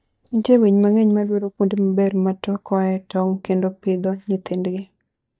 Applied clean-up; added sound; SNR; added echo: neural mask model DeepFilterNet 3.